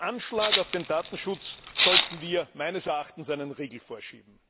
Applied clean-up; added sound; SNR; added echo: none; Rattle (instrument); -4 dB; none.